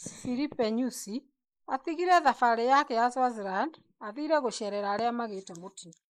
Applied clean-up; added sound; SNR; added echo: neural mask model Resemble Enhance denoiser.